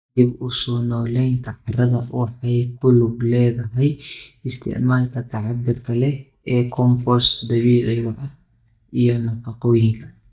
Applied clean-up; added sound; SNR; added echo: neural mask model DeepFilterNet 3.